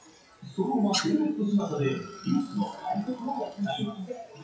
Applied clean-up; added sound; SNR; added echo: classical method WPE with log-MMSE.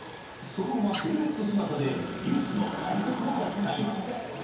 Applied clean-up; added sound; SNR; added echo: none; Stream; 11 dB; reverberation time 2.2 s.